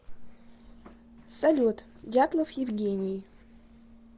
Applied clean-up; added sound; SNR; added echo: none; none; none; none.